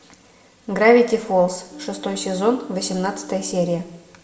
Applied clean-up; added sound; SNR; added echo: none; Wind instrument, woodwind instrument; 18 dB; reverberation time 0.8 s.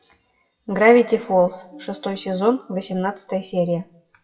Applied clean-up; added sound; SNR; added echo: classical method WPE with log-MMSE.